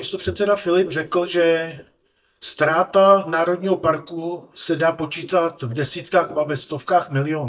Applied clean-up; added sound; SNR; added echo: neural mask model DeepFilterNet 3.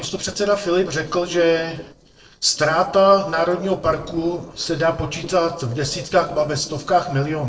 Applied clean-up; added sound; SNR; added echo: neural separator model SepFormer DNS4.